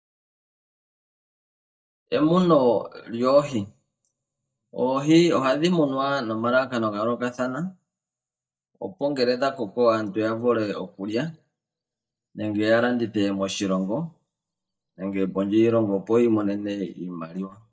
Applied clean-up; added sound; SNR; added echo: neural mask model DeepFilterNet 3.